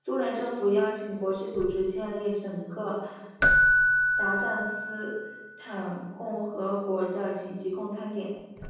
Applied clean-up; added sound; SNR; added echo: none; Keyboard (musical); -1 dB; reverberation time 1.3 s.